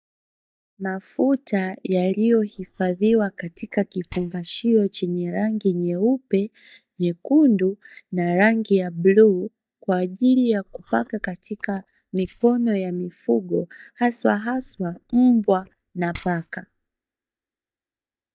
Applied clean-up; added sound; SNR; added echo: neural mask model DeepFilterNet 3.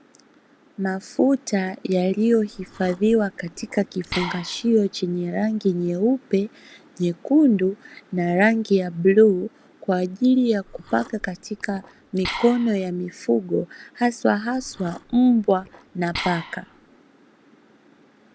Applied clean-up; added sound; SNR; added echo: none; Liquid; 15 dB; none.